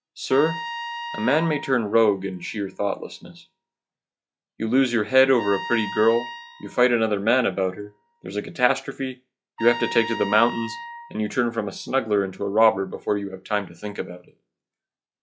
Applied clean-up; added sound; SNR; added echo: classical method log-MMSE.